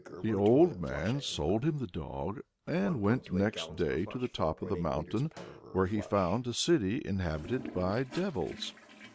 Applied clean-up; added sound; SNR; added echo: none; Toilet flush; 15 dB; none.